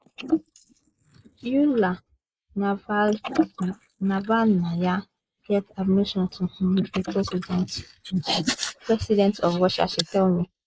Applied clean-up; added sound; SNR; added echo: neural mask model Resemble Enhance denoiser.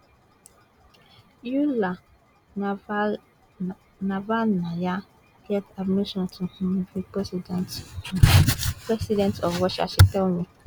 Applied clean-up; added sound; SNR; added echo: none; none; none; none.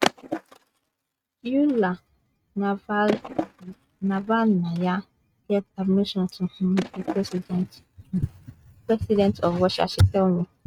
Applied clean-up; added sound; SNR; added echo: neural mask model RNNoise.